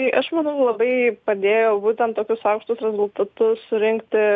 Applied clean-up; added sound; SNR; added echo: none; none; none; none.